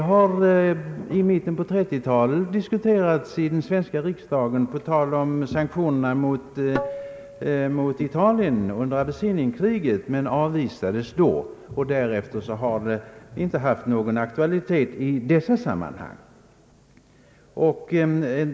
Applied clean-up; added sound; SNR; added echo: none; Tabla; 10 dB; none.